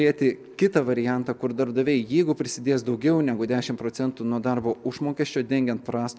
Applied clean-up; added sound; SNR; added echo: none; none; none; none.